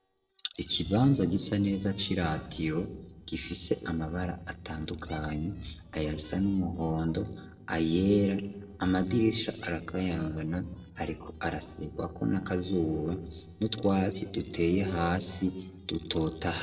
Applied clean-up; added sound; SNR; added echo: neural separator model SepFormer DNS4.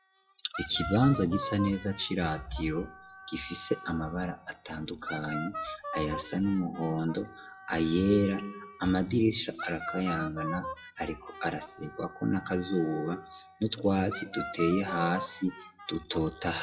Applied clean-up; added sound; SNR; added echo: classical method WPE with log-MMSE.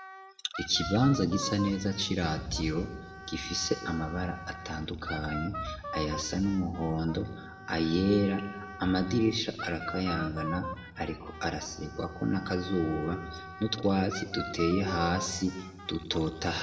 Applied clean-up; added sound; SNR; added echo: none; Wind instrument, woodwind instrument; 12 dB; reverberation time 1.2 s.